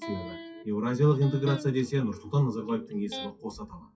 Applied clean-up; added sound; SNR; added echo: classical method WPE with log-MMSE.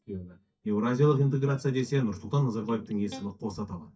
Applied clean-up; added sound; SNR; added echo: neural mask model DeepFilterNet 3.